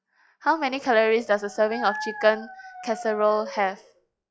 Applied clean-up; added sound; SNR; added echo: classical method log-MMSE.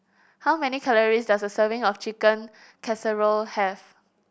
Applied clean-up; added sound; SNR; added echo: none; none; none; none.